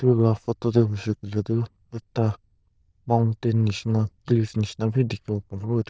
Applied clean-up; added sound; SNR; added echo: neural diffusion model UNIVERSE++.